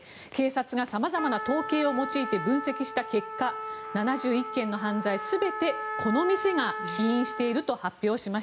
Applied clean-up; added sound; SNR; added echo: none; Trumpet; 8 dB; none.